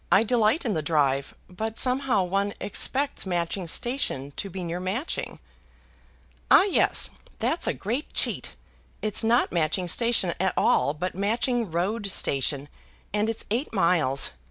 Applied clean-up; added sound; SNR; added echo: none; none; none; none.